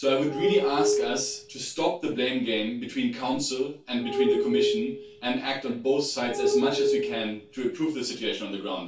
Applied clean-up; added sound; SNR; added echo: none; Glass; -1 dB; reverberation time 0.2 s.